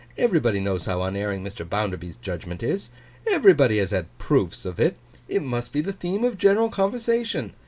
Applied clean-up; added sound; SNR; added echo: none; none; none; none.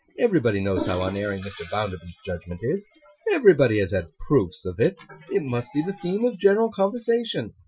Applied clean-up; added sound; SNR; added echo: classical method Wiener filter.